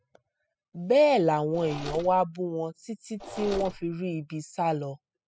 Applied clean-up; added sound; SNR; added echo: classical method spectral subtraction.